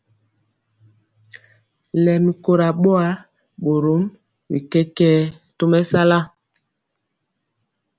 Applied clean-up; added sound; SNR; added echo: none; none; none; none.